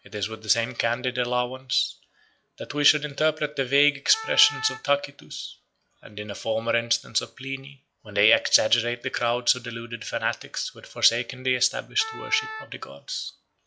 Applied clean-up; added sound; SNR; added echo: classical method log-MMSE.